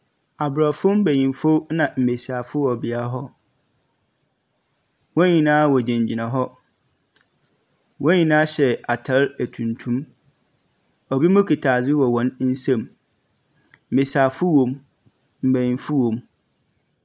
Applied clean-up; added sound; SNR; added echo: none; none; none; none.